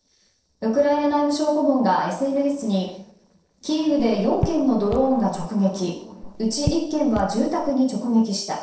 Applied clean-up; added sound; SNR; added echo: neural separator model SepFormer DNS4.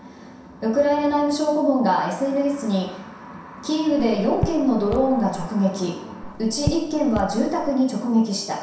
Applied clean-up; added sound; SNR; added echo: none; Raindrop / Drip; 9 dB; reverberation time 0.7 s.